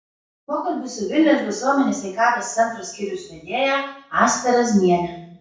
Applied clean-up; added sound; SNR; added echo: none; none; none; reverberation time 0.6 s.